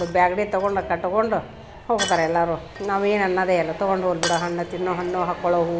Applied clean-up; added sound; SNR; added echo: none; Shatter; 14 dB; none.